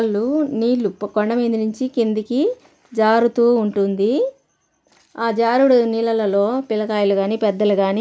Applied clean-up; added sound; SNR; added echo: none; none; none; none.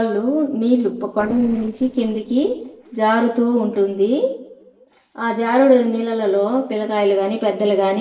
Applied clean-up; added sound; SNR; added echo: neural separator model SepFormer DNS4.